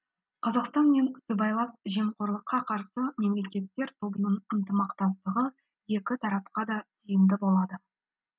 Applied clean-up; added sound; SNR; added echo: none; none; none; none.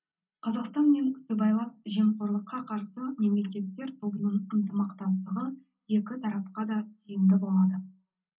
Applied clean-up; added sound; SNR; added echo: none; none; none; reverberation time 0.4 s.